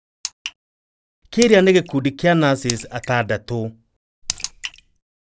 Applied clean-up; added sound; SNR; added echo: none; Raindrop / Splash, splatter; 12 dB; none.